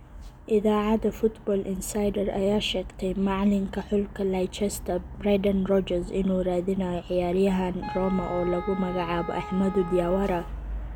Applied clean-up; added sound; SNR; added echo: none; Wind instrument, woodwind instrument; 12 dB; none.